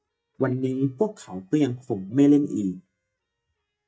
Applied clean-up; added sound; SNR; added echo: neural mask model DeepFilterNet 3.